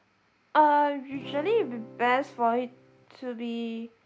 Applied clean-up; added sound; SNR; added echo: none; Acoustic guitar / Strum; 19 dB; none.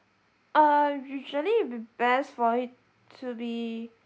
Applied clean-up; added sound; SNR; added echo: none; none; none; none.